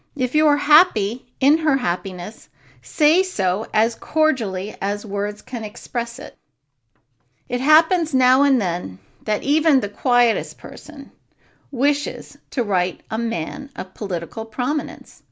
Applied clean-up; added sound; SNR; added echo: none; none; none; none.